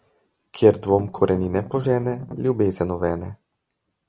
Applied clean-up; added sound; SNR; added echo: none; Strum; 14 dB; none.